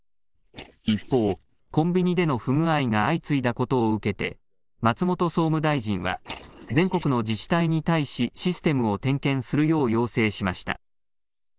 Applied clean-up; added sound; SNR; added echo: neural mask model Resemble Enhance denoiser.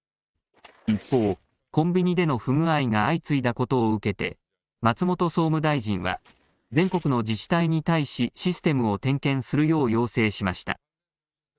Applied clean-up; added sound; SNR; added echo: neural mask model RNNoise.